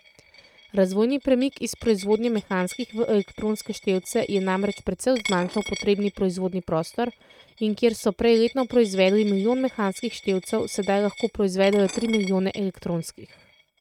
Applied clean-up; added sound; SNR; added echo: neural mask model RNNoise.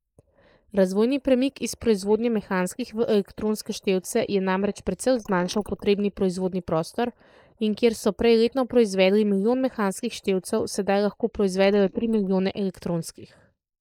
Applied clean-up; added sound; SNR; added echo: neural mask model Resemble Enhance denoiser.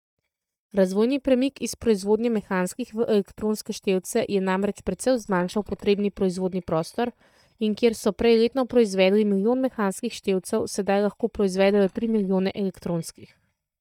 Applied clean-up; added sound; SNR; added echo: neural mask model DeepFilterNet 3.